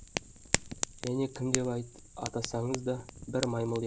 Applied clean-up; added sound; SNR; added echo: none; Fire; 4 dB; none.